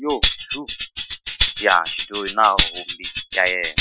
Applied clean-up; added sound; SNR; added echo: classical method Wiener filter.